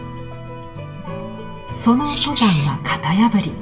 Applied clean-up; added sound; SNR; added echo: none; Wild animals; 0 dB; reverberation time 2.8 s.